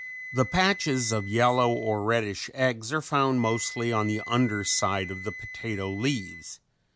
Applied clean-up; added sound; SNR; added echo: none; Wind instrument, woodwind instrument; 14 dB; none.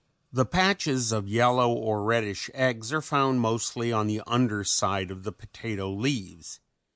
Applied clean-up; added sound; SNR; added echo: neural mask model Resemble Enhance denoiser.